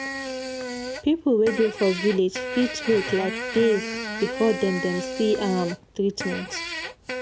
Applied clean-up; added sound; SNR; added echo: none; Fart; 7 dB; none.